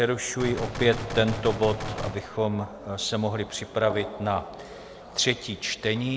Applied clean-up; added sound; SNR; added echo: none; Gunshot, gunfire; 8 dB; none.